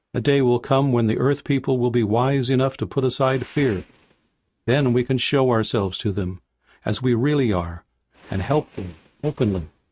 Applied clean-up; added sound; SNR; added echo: neural mask model RNNoise.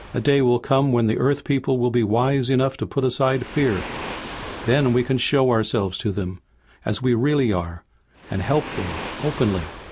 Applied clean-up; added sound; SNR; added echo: none; Waves, surf; 16 dB; none.